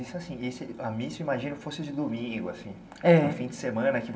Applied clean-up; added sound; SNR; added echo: none; none; none; reverberation time 1.5 s.